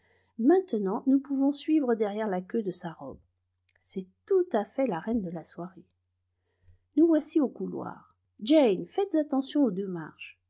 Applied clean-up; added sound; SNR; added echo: none; none; none; none.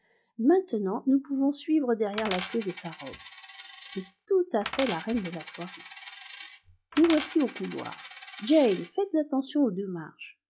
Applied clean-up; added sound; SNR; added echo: classical method log-MMSE.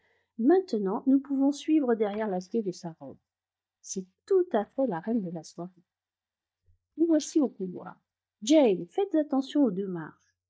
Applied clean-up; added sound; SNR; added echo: neural mask model DeepFilterNet 3.